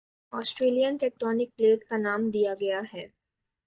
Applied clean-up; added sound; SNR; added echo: neural mask model DeepFilterNet 3.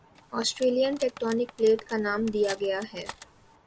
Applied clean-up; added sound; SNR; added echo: none; Cutlery, silverware; 19 dB; none.